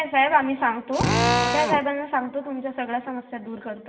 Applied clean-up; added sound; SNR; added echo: none; Drill; -1 dB; reverberation time 2.1 s.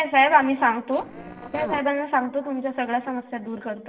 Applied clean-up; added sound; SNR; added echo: neural separator model SepFormer DNS4.